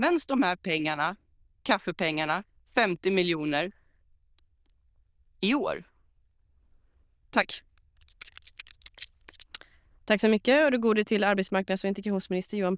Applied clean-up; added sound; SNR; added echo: neural diffusion model UNIVERSE++.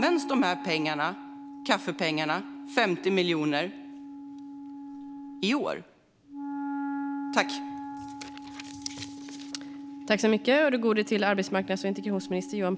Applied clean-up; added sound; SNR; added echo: none; Wind instrument, woodwind instrument; 10 dB; none.